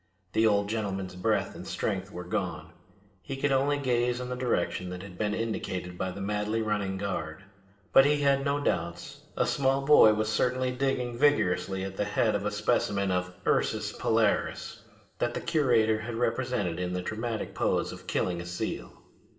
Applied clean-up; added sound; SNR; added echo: none; none; none; reverberation time 2.0 s.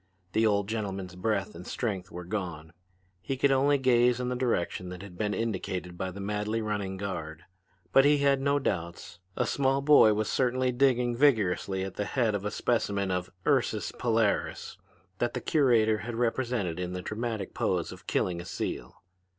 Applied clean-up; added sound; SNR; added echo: none; none; none; none.